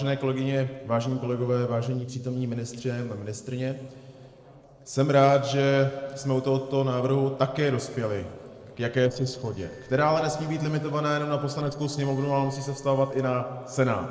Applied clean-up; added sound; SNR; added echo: neural separator model SepFormer DNS4.